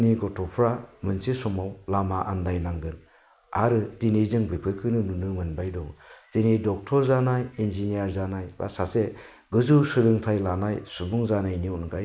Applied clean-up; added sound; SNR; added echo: none; none; none; none.